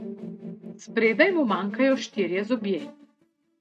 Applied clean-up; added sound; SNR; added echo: neural mask model RNNoise.